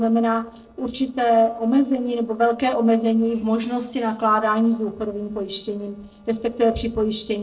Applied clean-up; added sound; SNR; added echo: neural separator model SepFormer DNS4.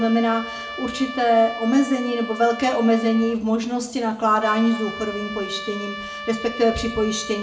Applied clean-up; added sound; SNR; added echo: none; Trumpet; 12 dB; reverberation time 0.4 s.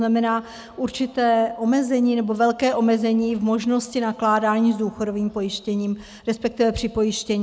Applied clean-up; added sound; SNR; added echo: none; none; none; none.